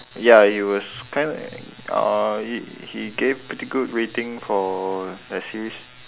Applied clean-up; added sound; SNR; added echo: none; none; none; none.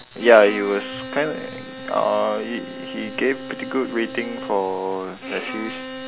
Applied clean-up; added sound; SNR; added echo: none; Bowed string instrument; 12 dB; none.